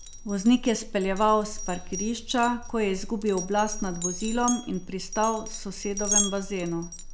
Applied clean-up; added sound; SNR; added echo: none; Glass; 6 dB; none.